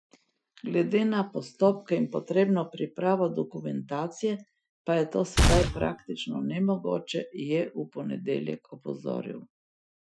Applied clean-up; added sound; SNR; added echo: classical method Wiener filter.